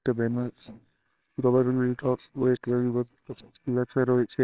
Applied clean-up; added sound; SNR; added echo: neural separator model SepFormer WHAMR!.